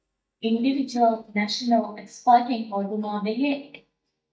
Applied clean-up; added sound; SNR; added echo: neural mask model DeepFilterNet 3.